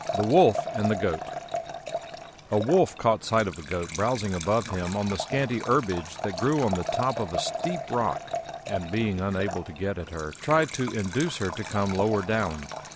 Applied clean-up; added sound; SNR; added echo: none; Liquid; 8 dB; none.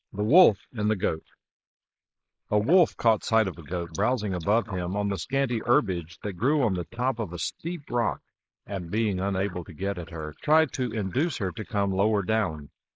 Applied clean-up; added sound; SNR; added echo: neural mask model Resemble Enhance denoiser.